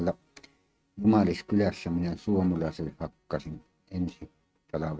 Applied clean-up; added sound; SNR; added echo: neural mask model RNNoise.